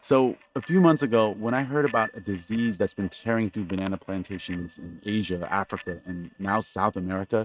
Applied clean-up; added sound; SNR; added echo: neural mask model RNNoise.